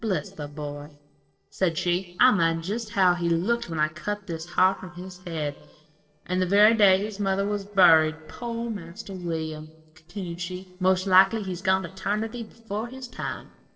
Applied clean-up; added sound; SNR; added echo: neural separator model SepFormer DNS4.